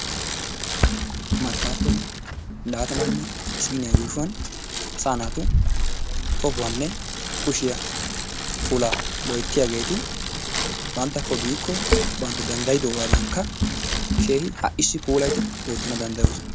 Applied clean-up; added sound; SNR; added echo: none; Bicycle; -3 dB; none.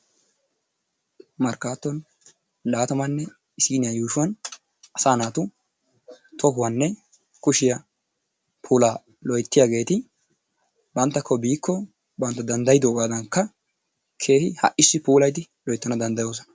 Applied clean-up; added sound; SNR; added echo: none; none; none; none.